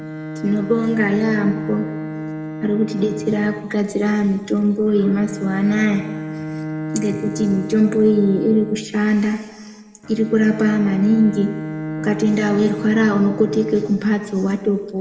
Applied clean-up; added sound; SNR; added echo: none; Bowed string instrument; 10 dB; reverberation time 1.6 s.